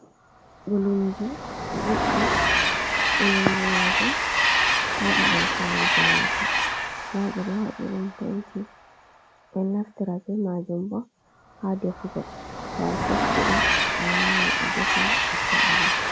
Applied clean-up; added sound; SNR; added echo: none; Train; -5 dB; none.